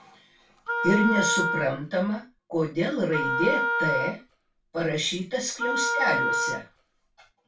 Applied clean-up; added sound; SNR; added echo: none; Wind instrument, woodwind instrument; 0 dB; reverberation time 0.2 s.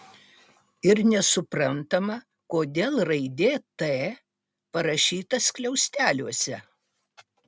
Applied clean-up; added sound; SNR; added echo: none; none; none; none.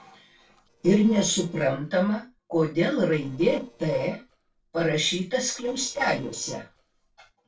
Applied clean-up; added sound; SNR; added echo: neural separator model SepFormer DNS4.